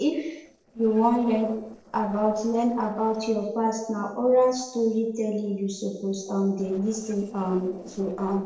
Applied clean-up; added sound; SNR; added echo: neural separator model SepFormer DNS4.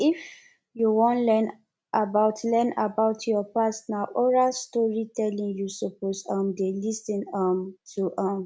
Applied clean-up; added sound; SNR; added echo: none; none; none; none.